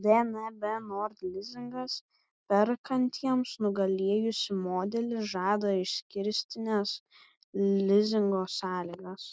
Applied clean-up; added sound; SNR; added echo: none; none; none; none.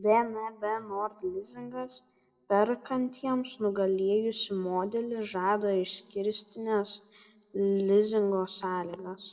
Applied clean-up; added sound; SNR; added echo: none; none; none; reverberation time 1.6 s.